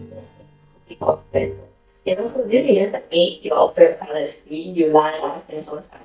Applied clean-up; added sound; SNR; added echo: neural mask model DeepFilterNet 3.